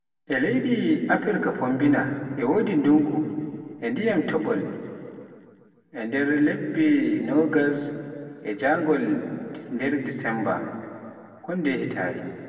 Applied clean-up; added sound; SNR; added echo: none; none; none; reverberation time 2.1 s.